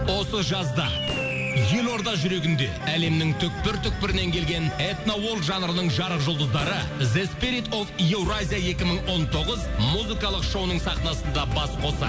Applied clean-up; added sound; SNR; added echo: none; Fireworks + Brass instrument; 16 dB; none.